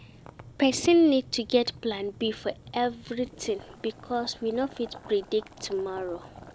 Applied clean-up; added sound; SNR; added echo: none; Boiling; 20 dB; none.